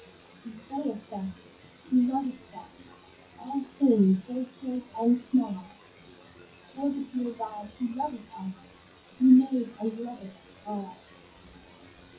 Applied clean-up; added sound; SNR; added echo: classical method WPE with log-MMSE.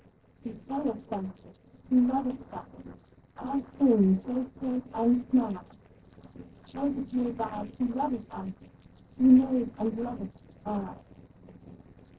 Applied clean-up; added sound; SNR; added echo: neural separator model SepFormer DNS4.